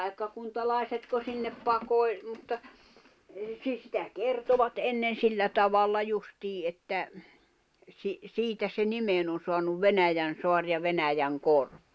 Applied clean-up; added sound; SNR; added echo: none; none; none; none.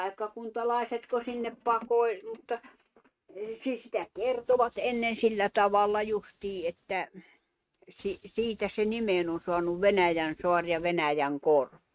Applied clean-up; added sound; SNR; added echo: neural mask model RNNoise.